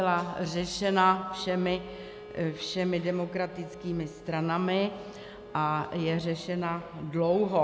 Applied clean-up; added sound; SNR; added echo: none; Bowed string instrument; 19 dB; none.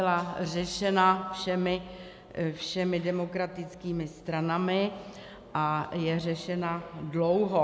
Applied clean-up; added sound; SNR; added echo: none; none; none; none.